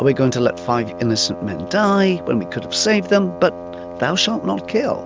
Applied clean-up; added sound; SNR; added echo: none; Wind instrument, woodwind instrument; 12 dB; none.